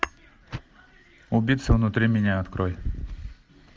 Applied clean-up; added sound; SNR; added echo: none; Tap / Hammer; 13 dB; none.